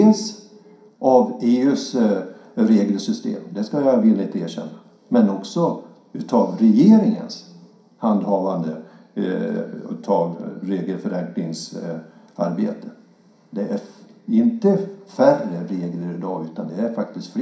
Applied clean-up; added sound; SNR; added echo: none; none; none; reverberation time 0.5 s.